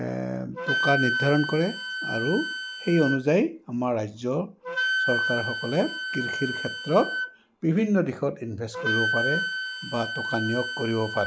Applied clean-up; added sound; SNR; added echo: none; Wind instrument, woodwind instrument; 4 dB; none.